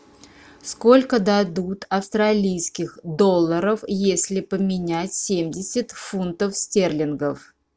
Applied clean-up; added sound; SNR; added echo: none; none; none; none.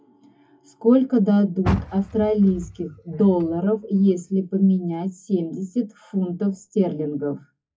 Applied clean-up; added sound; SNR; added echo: classical method WPE with log-MMSE.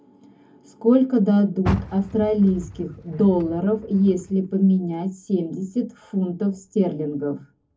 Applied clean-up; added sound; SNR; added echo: none; Car; 14 dB; reverberation time 0.3 s.